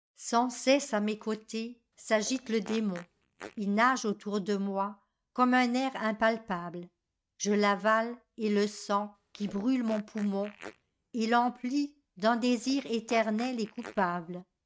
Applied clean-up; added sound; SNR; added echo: neural mask model RNNoise.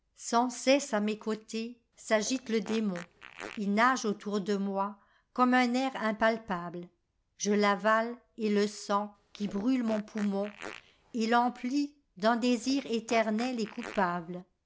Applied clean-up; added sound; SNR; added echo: none; Fart; 18 dB; none.